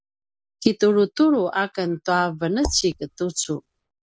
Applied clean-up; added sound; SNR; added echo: neural mask model Resemble Enhance denoiser.